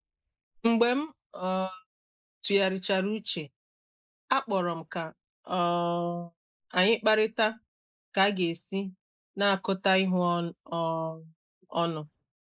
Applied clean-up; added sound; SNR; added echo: neural mask model Resemble Enhance denoiser.